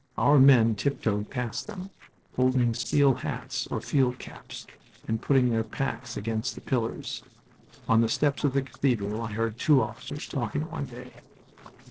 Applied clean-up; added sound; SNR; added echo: neural separator model SepFormer DNS4.